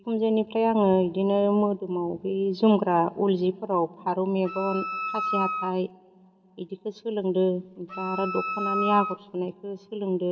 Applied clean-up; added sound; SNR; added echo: none; Wind instrument, woodwind instrument; 5 dB; reverberation time 1.2 s.